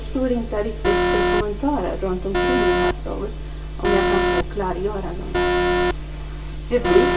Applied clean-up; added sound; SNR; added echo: none; Alarm; -1 dB; reverberation time 0.2 s.